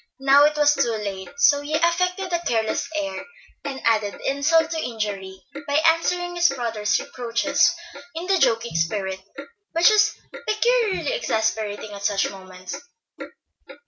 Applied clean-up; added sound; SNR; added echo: none; Clock; 15 dB; none.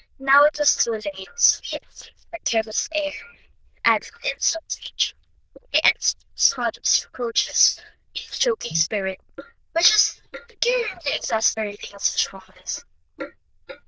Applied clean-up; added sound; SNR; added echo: neural diffusion model UNIVERSE++.